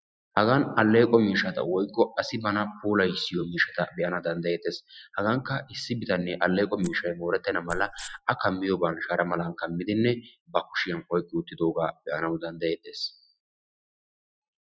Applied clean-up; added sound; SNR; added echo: classical method Wiener filter.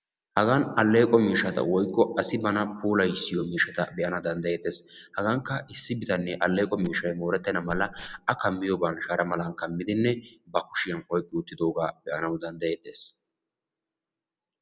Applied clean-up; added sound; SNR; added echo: none; Wild animals; 16 dB; none.